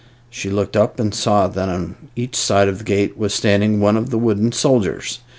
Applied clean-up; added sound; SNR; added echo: none; none; none; none.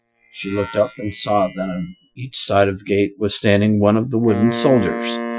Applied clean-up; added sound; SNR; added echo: classical method Wiener filter.